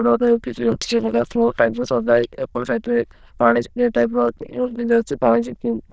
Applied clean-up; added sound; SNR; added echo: neural diffusion model UNIVERSE++.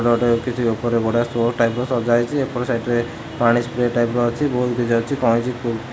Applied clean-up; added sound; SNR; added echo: none; none; none; none.